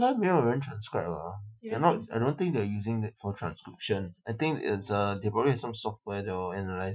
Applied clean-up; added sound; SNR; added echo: classical method Wiener filter.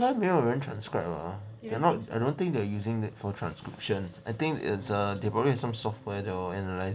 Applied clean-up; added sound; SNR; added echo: none; Electric guitar / Strum; 19 dB; none.